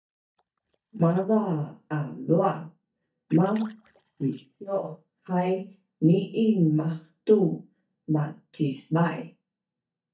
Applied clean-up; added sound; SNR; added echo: neural mask model DeepFilterNet 3.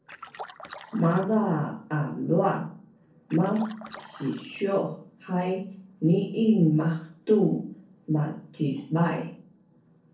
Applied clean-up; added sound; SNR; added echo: neural separator model SepFormer DNS4.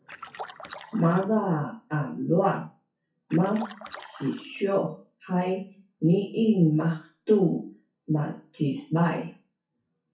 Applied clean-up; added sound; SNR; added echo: classical method WPE with log-MMSE.